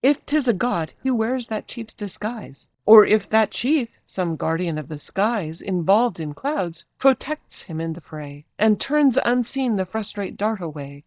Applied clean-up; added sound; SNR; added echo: neural mask model DeepFilterNet 3.